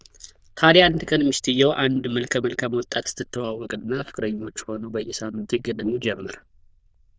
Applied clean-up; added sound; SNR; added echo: neural diffusion model UNIVERSE++.